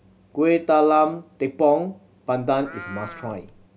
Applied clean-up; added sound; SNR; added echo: none; Livestock, farm animals, working animals; 17 dB; none.